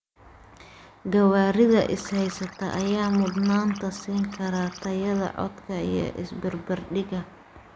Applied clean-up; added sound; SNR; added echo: none; Liquid; 18 dB; none.